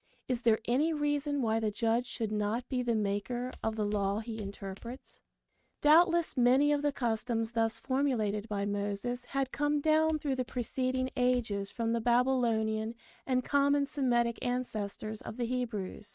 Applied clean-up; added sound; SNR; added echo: neural mask model RNNoise.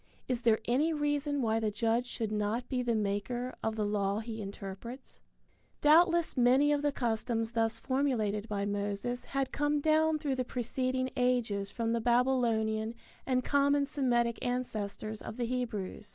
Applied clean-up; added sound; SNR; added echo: none; none; none; none.